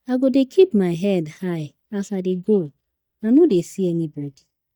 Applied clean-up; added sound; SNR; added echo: neural mask model DeepFilterNet 3.